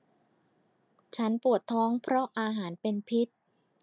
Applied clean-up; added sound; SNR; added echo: none; none; none; none.